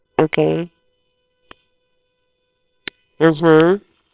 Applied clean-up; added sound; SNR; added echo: neural separator model SepFormer WHAMR!.